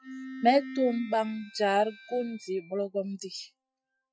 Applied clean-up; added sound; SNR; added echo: classical method Wiener filter.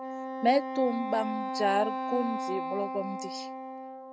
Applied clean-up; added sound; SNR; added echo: none; Wind instrument, woodwind instrument; 4 dB; none.